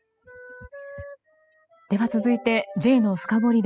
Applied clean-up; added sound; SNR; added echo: classical method spectral subtraction.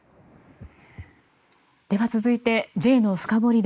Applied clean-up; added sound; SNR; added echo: neural mask model Resemble Enhance denoiser.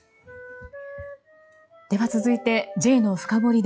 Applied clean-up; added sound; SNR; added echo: classical method log-MMSE.